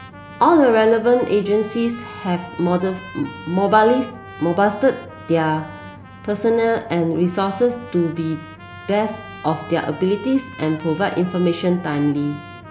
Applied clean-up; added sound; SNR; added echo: none; Trumpet; 19 dB; none.